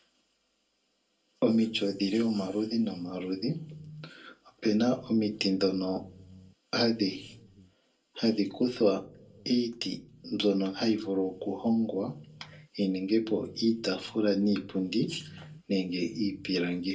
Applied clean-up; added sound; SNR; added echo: none; none; none; reverberation time 0.2 s.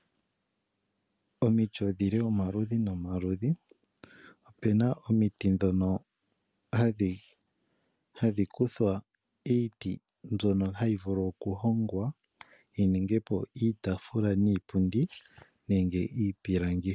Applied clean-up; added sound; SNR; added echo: none; none; none; none.